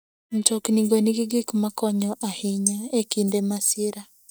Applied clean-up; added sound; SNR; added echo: neural mask model DeepFilterNet 3.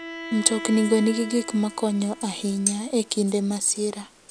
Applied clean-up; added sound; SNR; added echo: none; Bowed string instrument; 15 dB; none.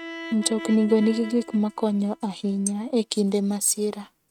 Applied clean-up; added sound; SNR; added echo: neural mask model RNNoise.